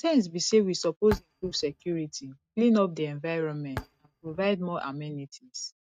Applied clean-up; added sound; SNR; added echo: neural mask model RNNoise.